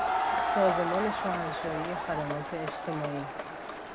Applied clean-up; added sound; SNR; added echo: none; Crowd; -2 dB; none.